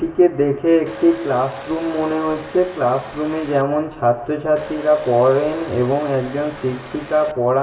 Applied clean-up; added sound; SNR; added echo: none; Domestic sounds, home sounds; 16 dB; reverberation time 0.8 s.